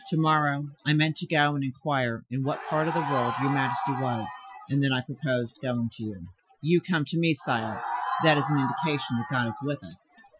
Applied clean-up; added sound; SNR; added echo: classical method Wiener filter.